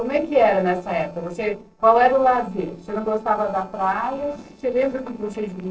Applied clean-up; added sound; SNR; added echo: neural separator model SepFormer DNS4.